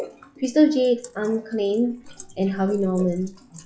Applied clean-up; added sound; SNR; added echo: classical method log-MMSE.